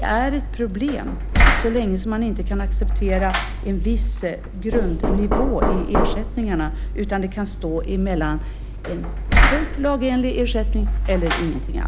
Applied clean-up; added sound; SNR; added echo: none; Knock; -3 dB; none.